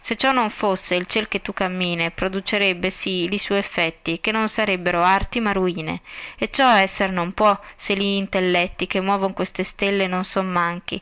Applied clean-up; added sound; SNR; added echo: none; none; none; none.